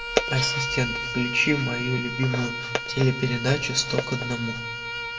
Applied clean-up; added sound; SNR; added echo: none; Bowed string instrument; 6 dB; reverberation time 1.0 s.